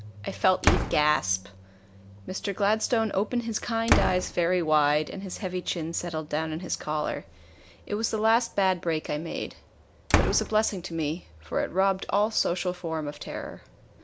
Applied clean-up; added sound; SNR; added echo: none; Slam; 4 dB; none.